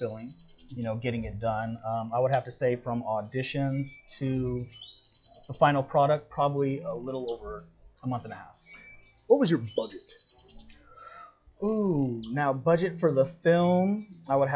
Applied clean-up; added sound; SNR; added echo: classical method log-MMSE.